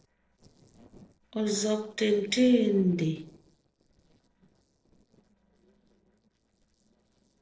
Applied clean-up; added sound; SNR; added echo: neural separator model SepFormer DNS4.